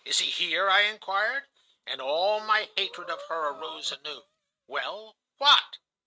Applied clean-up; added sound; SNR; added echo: neural mask model RNNoise.